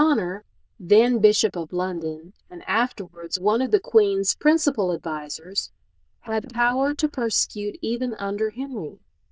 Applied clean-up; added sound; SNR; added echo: neural diffusion model UNIVERSE++.